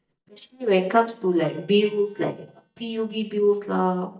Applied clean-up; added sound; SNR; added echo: neural mask model DeepFilterNet 3.